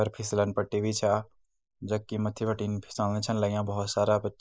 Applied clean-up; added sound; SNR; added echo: neural mask model Resemble Enhance denoiser.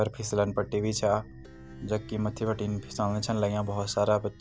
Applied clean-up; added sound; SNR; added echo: none; Plucked string instrument; 16 dB; none.